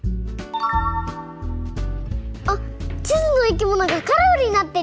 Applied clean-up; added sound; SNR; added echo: none; Slam; 19 dB; none.